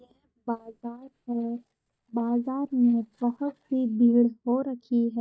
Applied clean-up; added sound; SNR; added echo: neural mask model DeepFilterNet 3.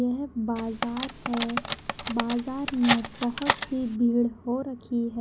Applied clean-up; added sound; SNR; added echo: none; Cutlery, silverware; 2 dB; none.